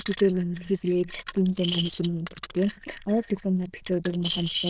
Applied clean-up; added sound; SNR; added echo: neural diffusion model UNIVERSE++.